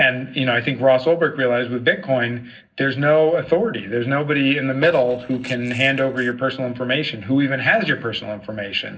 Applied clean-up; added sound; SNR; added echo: neural separator model SepFormer DNS4.